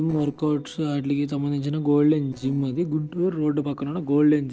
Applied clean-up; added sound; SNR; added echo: neural separator model SepFormer DNS4.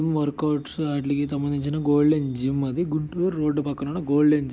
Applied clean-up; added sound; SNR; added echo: none; none; none; none.